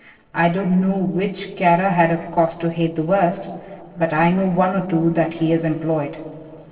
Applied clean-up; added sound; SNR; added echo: neural separator model SepFormer DNS4.